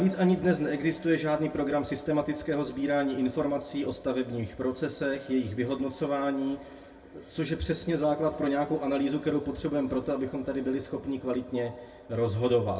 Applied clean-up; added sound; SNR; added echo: none; none; none; reverberation time 0.1 s.